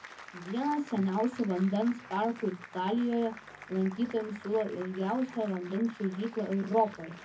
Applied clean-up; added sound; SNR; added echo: none; Applause; 17 dB; reverberation time 0.3 s.